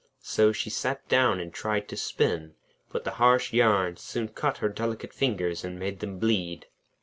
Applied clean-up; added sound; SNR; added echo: none; none; none; none.